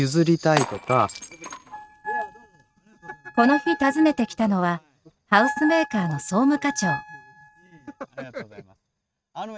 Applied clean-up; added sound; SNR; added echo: neural mask model RNNoise.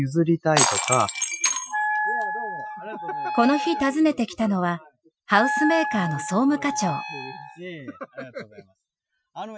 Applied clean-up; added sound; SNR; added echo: classical method Wiener filter.